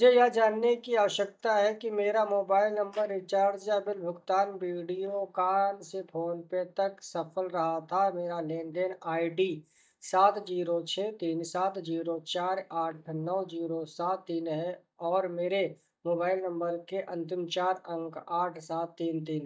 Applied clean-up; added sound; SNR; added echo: neural mask model DeepFilterNet 3.